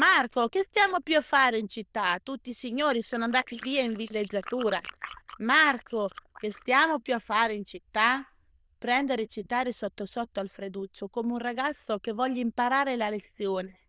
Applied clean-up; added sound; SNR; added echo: neural diffusion model UNIVERSE++.